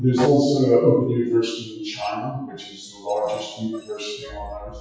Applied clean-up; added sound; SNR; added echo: classical method WPE with log-MMSE.